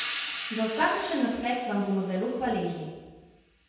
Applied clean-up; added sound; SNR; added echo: none; Hi-hat; 11 dB; reverberation time 1.1 s.